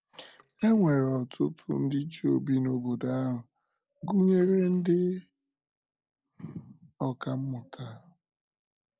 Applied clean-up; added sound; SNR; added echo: neural separator model SepFormer DNS4.